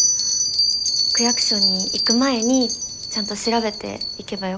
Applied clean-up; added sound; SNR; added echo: none; Bell; -2 dB; none.